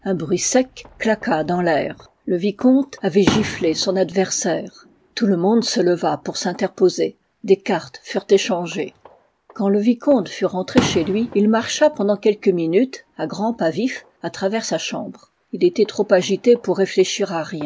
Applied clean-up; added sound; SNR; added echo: none; Fireworks; 14 dB; none.